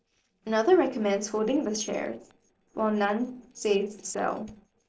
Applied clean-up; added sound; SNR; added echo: neural separator model SepFormer DNS4.